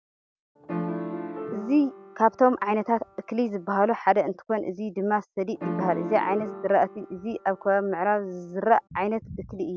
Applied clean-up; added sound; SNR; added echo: none; Piano; 10 dB; none.